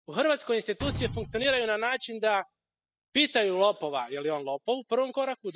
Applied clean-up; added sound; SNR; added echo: classical method spectral subtraction.